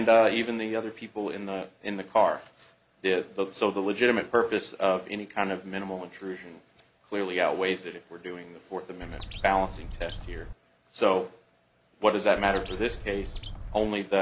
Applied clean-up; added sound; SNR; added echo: none; Bird; 9 dB; none.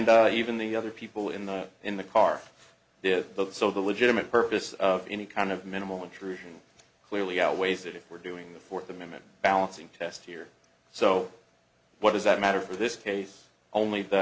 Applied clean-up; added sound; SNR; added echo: none; none; none; none.